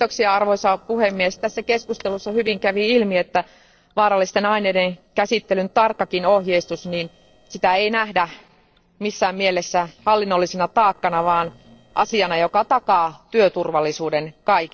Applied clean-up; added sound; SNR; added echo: neural separator model SepFormer DNS4.